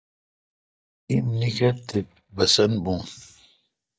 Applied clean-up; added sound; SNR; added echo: neural mask model DeepFilterNet 3.